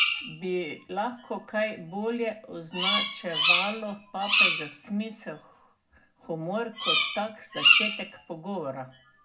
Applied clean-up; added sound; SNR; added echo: none; Bird vocalization, bird call, bird song; -4 dB; reverberation time 0.3 s.